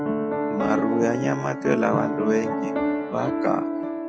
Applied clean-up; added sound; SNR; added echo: none; Piano; 0 dB; none.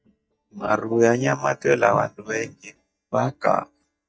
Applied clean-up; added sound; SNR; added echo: neural mask model DeepFilterNet 3.